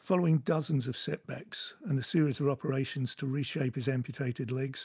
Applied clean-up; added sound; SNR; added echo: none; none; none; none.